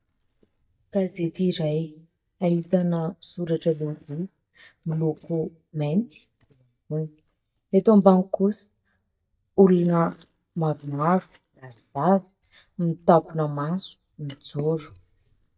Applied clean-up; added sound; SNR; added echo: neural mask model DeepFilterNet 3.